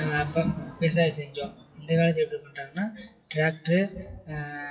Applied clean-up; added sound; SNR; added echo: classical method WPE with log-MMSE.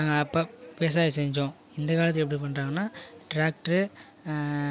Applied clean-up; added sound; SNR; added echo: none; none; none; none.